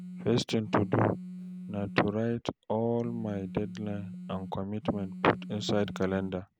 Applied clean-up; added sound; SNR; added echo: none; Telephone; 11 dB; none.